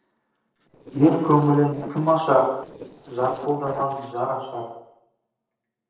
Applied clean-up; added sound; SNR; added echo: neural separator model SepFormer DNS4.